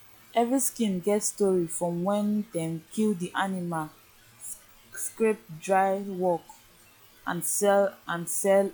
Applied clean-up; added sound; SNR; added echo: classical method log-MMSE.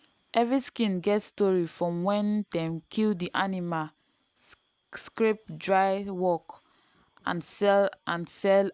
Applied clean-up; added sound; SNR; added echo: none; none; none; none.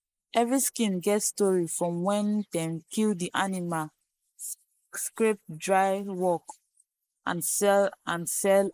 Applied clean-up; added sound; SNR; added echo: neural mask model Resemble Enhance denoiser.